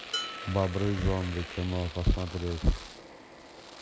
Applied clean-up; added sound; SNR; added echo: none; Domestic sounds, home sounds + Dishes, pots, and pans; 11 dB; none.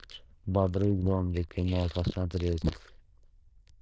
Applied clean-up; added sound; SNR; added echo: neural diffusion model UNIVERSE++.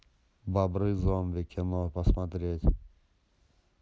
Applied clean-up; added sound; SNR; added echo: none; none; none; none.